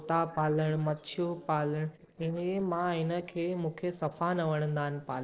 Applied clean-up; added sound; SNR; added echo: neural separator model SepFormer DNS4.